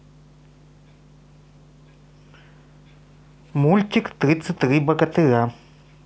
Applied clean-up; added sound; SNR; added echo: none; none; none; none.